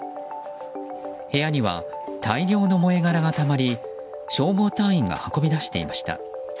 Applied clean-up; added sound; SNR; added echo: none; none; none; none.